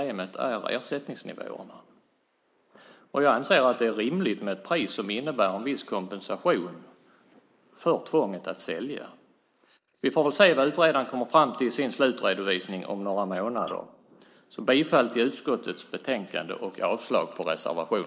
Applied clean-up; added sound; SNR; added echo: neural mask model Resemble Enhance denoiser.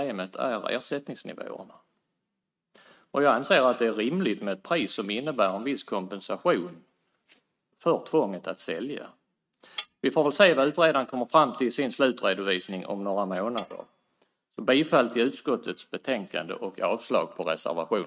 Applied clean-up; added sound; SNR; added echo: neural mask model RNNoise.